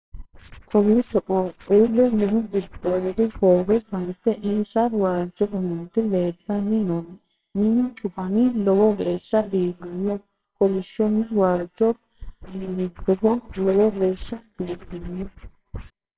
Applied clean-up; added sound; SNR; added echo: neural separator model SepFormer WHAMR!.